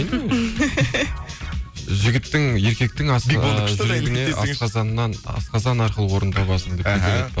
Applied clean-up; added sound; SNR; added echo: none; Run; 12 dB; none.